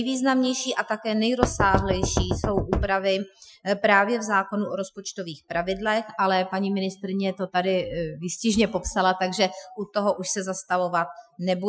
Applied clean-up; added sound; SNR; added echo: classical method Wiener filter.